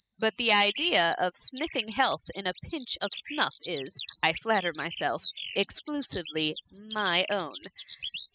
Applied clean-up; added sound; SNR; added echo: classical method spectral subtraction.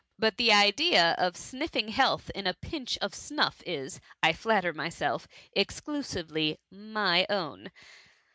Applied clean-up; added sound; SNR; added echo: none; none; none; none.